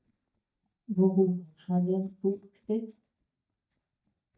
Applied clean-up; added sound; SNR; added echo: neural mask model DeepFilterNet 3.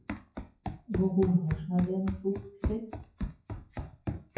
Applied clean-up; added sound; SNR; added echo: classical method WPE with log-MMSE.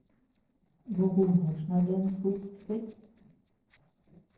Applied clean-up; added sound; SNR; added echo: neural separator model SepFormer DNS4.